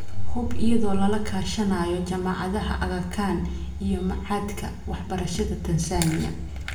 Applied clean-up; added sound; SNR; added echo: none; none; none; reverberation time 0.6 s.